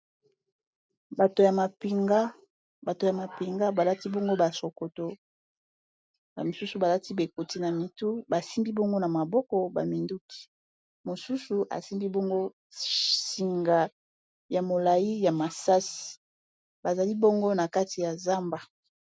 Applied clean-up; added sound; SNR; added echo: none; none; none; none.